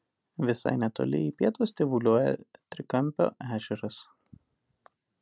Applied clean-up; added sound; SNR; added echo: none; none; none; none.